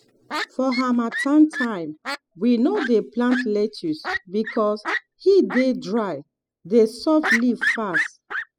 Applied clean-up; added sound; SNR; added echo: classical method spectral subtraction.